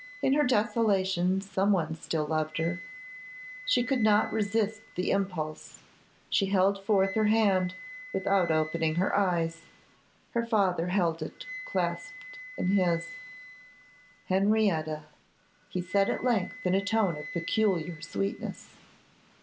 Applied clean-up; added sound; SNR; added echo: none; Wind instrument, woodwind instrument; 17 dB; none.